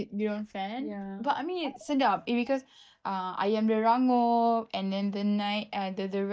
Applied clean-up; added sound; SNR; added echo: neural mask model DeepFilterNet 3.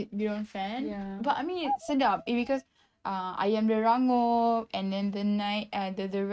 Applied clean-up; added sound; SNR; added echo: neural mask model RNNoise.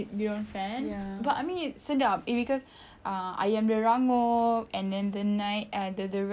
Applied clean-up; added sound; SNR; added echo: none; none; none; none.